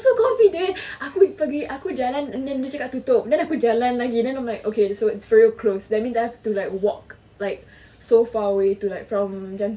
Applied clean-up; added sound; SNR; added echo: none; none; none; none.